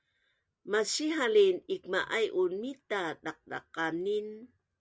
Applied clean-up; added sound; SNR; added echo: none; none; none; none.